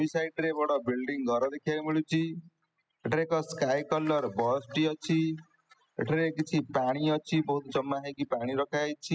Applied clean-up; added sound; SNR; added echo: classical method spectral subtraction.